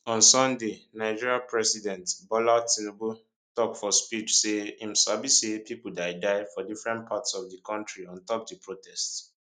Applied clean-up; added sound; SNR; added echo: none; none; none; none.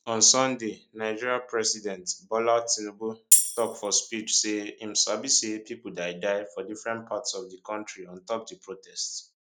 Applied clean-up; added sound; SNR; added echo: none; Tambourine; -4 dB; none.